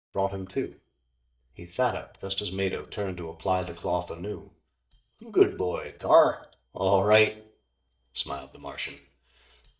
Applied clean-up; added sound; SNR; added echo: neural mask model DeepFilterNet 3.